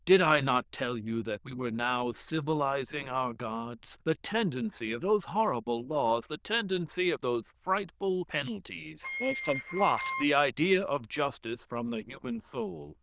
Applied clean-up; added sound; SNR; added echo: neural diffusion model UNIVERSE++.